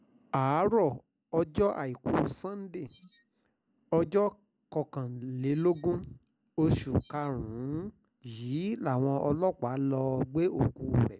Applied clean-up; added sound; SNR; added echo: none; Chirp, tweet; 1 dB; none.